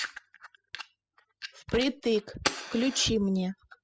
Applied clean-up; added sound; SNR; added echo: classical method spectral subtraction.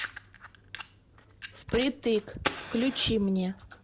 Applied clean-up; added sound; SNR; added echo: none; Fire; 9 dB; none.